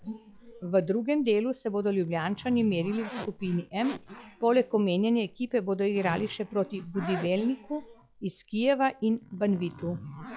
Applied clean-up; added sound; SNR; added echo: classical method log-MMSE.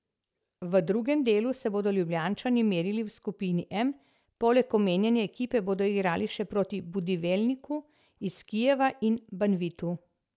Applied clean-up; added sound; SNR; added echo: none; none; none; none.